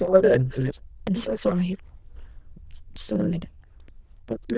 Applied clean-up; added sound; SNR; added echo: neural diffusion model UNIVERSE++.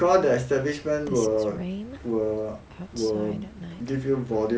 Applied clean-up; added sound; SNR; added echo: none; Rain; 14 dB; none.